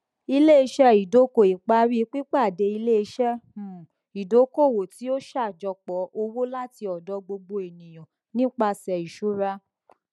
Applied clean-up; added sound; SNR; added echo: none; none; none; none.